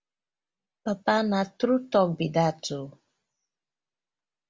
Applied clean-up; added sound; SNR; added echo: none; none; none; none.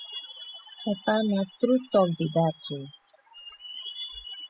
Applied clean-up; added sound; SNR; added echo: classical method spectral subtraction.